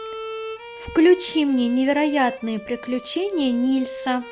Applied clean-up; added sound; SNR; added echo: none; Bowed string instrument; 13 dB; none.